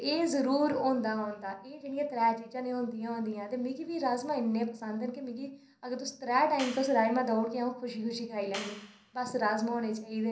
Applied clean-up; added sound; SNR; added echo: none; Clapping; 13 dB; reverberation time 0.6 s.